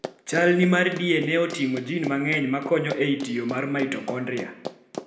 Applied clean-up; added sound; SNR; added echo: none; Run; 14 dB; reverberation time 0.7 s.